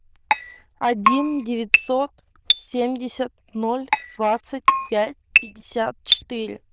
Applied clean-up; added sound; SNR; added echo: neural diffusion model UNIVERSE++.